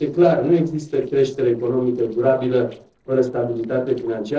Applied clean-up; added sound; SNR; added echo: neural separator model SepFormer DNS4.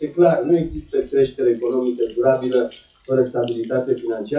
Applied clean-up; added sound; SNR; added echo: classical method WPE with log-MMSE.